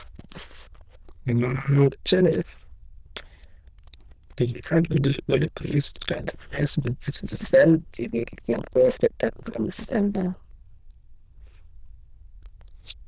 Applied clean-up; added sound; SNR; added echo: neural diffusion model UNIVERSE++.